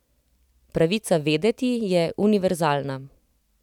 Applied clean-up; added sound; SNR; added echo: none; none; none; none.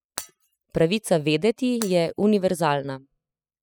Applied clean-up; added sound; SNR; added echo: classical method spectral subtraction.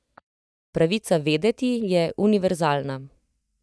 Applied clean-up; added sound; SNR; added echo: neural mask model DeepFilterNet 3.